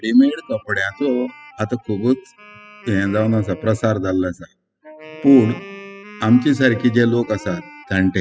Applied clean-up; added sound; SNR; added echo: classical method spectral subtraction.